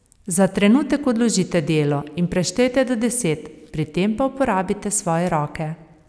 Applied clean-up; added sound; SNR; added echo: none; none; none; none.